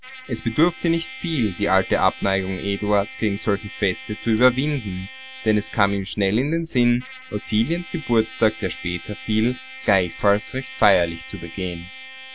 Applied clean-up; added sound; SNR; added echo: none; Trumpet; 17 dB; none.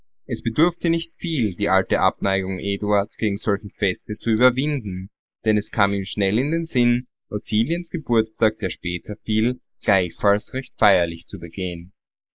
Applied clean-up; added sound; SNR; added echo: neural mask model Resemble Enhance denoiser.